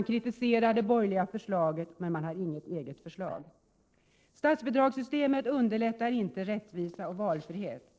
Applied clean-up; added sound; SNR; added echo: neural separator model SepFormer DNS4.